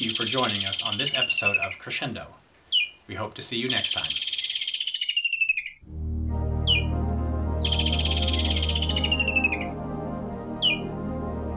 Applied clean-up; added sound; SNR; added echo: none; Bird; 0 dB; none.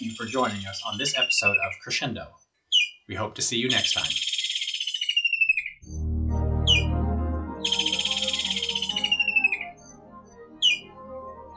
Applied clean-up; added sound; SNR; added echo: classical method log-MMSE.